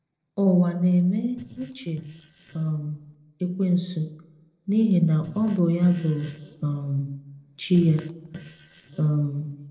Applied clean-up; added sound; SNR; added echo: neural separator model SepFormer DNS4.